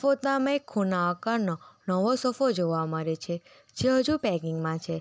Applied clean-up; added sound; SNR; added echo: none; none; none; none.